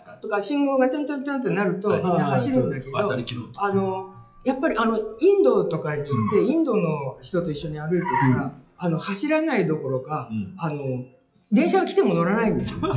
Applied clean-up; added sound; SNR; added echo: classical method WPE with log-MMSE.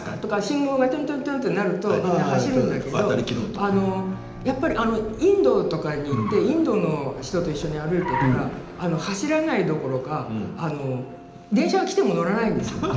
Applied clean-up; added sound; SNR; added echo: none; Car; 16 dB; reverberation time 0.9 s.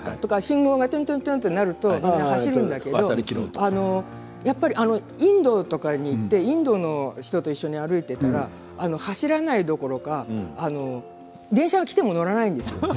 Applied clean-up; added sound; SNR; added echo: none; none; none; none.